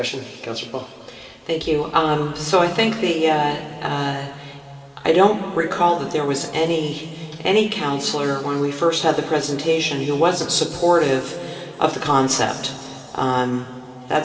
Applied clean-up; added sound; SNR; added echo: none; none; none; reverberation time 2.5 s.